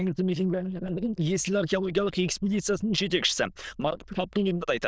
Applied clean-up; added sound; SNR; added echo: neural diffusion model UNIVERSE++.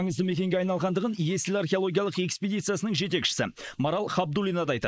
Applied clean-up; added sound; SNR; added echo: neural mask model Resemble Enhance denoiser.